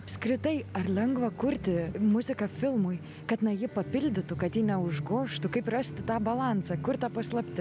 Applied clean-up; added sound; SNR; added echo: none; none; none; none.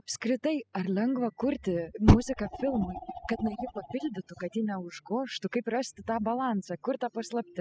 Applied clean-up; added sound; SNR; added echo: classical method spectral subtraction.